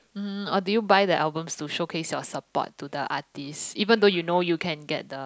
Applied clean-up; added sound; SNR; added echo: none; none; none; none.